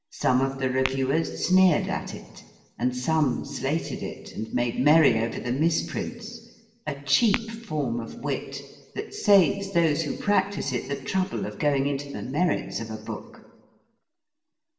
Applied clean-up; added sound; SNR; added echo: none; Tap / Glass; 13 dB; reverberation time 1.1 s.